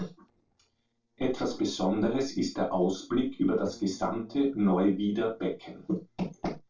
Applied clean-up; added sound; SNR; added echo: neural separator model SepFormer DNS4.